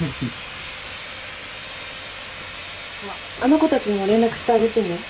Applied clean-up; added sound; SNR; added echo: none; Sawing; 12 dB; none.